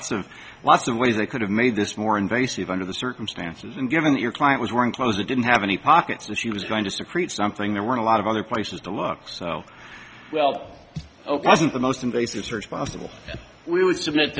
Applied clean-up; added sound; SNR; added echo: none; none; none; none.